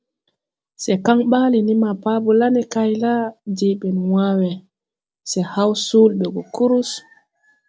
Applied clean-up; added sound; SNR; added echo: none; none; none; none.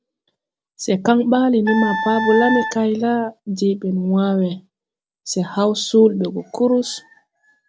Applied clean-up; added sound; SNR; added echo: none; Wind instrument, woodwind instrument; 5 dB; none.